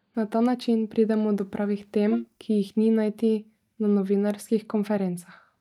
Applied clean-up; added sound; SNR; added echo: neural mask model DeepFilterNet 3.